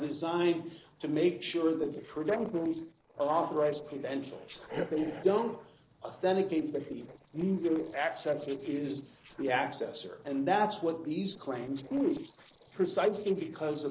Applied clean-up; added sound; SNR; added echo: neural separator model SepFormer DNS4.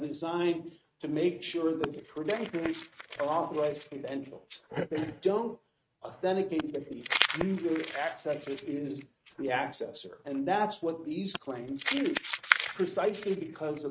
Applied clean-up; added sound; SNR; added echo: neural mask model RNNoise.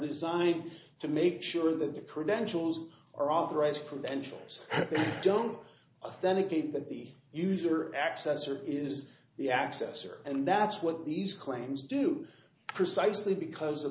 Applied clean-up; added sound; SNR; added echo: none; none; none; none.